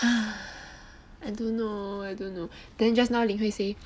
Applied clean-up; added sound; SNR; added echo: none; none; none; none.